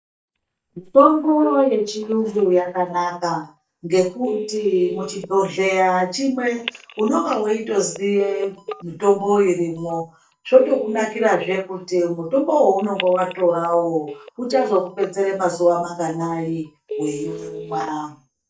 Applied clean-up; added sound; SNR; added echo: neural mask model DeepFilterNet 3.